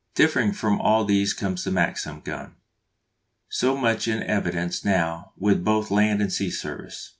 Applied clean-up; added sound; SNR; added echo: none; none; none; none.